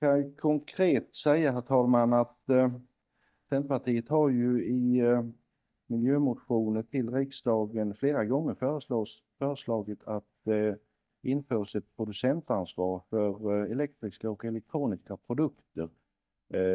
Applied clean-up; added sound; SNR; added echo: neural mask model DeepFilterNet 3.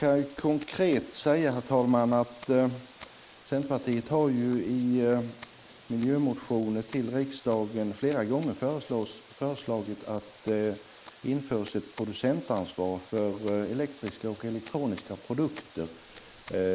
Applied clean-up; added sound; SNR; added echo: neural mask model Resemble Enhance denoiser.